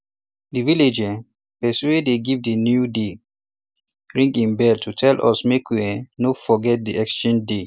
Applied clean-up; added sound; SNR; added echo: none; none; none; none.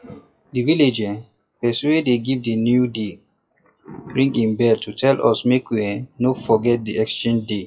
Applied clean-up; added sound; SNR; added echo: classical method WPE with log-MMSE.